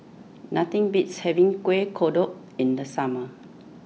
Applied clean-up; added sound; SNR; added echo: none; none; none; none.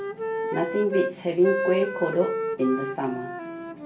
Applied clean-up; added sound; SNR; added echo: none; Wind instrument, woodwind instrument; 3 dB; reverberation time 0.2 s.